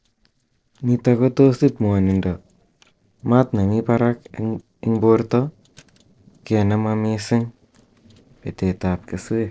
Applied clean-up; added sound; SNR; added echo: neural separator model SepFormer DNS4.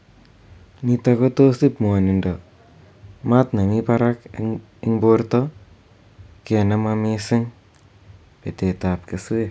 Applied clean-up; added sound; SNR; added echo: none; none; none; none.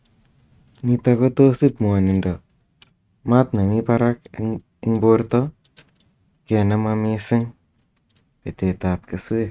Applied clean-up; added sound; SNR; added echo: neural mask model RNNoise.